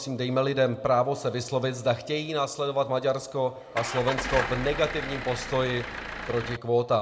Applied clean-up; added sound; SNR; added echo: none; Engine starting / Car; 6 dB; reverberation time 0.3 s.